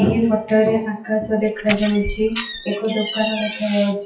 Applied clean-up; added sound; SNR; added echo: classical method WPE with log-MMSE.